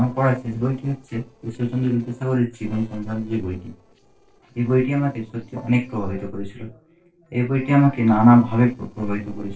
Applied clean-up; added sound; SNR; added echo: neural separator model SepFormer DNS4.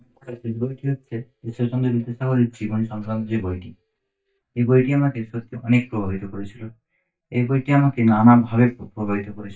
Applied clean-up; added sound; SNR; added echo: neural mask model DeepFilterNet 3.